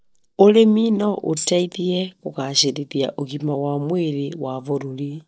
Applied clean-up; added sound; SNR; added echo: neural mask model DeepFilterNet 3.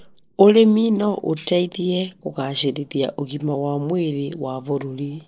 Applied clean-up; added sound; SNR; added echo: neural mask model Resemble Enhance denoiser.